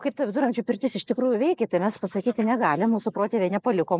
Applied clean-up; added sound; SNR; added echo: neural mask model Resemble Enhance denoiser.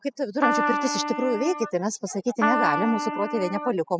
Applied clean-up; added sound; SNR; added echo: classical method spectral subtraction.